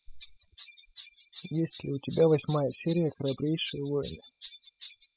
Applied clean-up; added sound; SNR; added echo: classical method spectral subtraction.